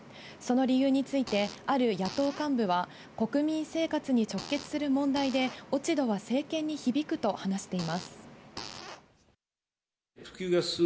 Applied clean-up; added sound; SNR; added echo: none; Fart; 17 dB; none.